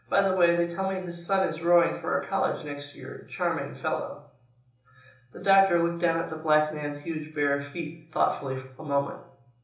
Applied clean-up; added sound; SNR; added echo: none; none; none; reverberation time 0.6 s.